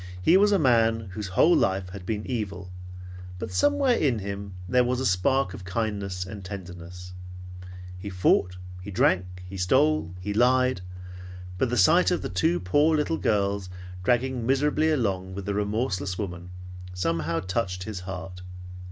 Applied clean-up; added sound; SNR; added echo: none; none; none; none.